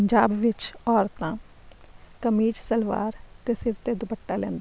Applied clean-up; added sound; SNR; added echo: none; none; none; none.